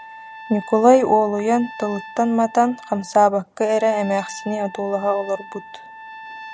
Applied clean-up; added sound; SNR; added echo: none; Trumpet; 17 dB; none.